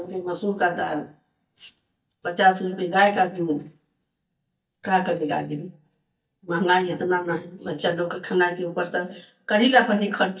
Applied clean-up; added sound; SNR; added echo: neural mask model DeepFilterNet 3.